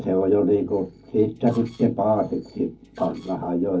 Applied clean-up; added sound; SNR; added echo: neural separator model SepFormer DNS4.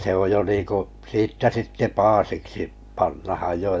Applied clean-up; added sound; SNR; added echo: none; none; none; none.